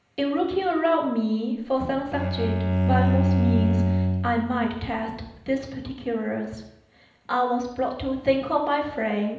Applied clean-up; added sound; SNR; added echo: none; Bowed string instrument; -2 dB; reverberation time 0.8 s.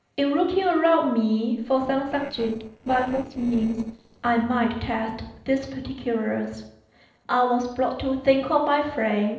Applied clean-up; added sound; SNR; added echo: neural separator model SepFormer DNS4.